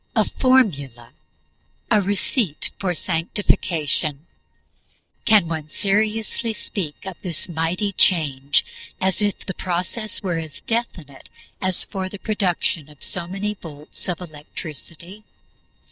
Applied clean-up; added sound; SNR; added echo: neural separator model SepFormer DNS4.